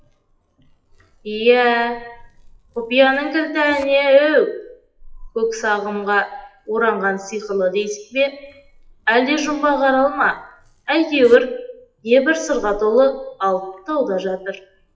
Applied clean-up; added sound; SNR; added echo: classical method WPE with log-MMSE.